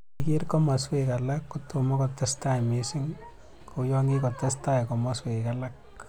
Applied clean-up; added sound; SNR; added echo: none; none; none; none.